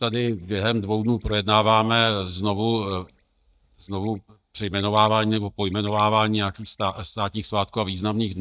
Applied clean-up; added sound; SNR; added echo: neural mask model DeepFilterNet 3.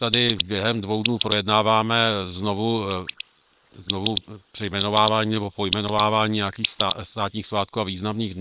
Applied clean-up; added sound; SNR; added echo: neural separator model SepFormer WHAM!.